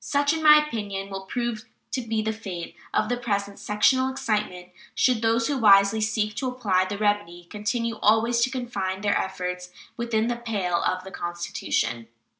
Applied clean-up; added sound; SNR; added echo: none; none; none; none.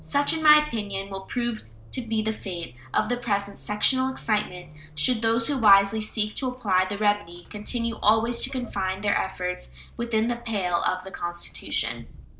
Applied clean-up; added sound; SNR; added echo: none; Squeak / Accelerating, revving, vroom / Vehicle; 19 dB; none.